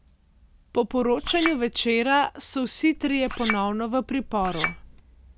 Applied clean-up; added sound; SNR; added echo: none; Chink, clink; 7 dB; none.